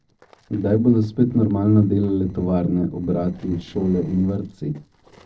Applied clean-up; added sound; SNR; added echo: neural separator model SepFormer DNS4.